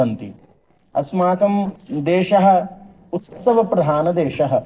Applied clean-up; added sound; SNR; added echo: neural separator model SepFormer DNS4.